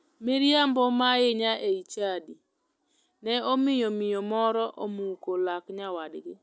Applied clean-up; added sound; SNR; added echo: none; none; none; none.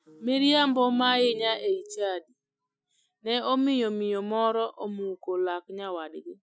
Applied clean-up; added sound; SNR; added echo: classical method Wiener filter.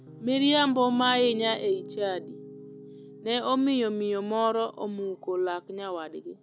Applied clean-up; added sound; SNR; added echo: none; Piano; 17 dB; none.